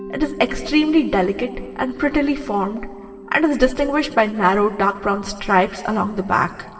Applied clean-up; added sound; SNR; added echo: none; Mallet percussion; 17 dB; reverberation time 2.0 s.